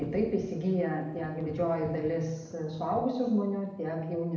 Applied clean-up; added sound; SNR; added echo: none; Thunder / Rain; 18 dB; reverberation time 0.8 s.